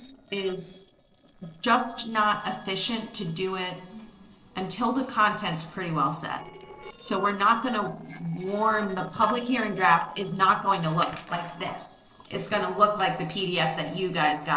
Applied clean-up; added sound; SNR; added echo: neural separator model SepFormer DNS4.